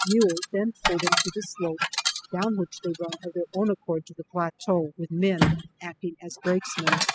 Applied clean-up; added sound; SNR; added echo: classical method spectral subtraction.